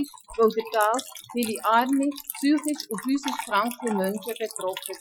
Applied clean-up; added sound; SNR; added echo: classical method Wiener filter.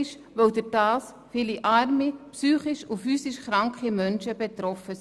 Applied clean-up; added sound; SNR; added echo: none; none; none; none.